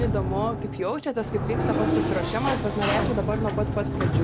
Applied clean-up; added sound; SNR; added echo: none; Sliding door; -2 dB; none.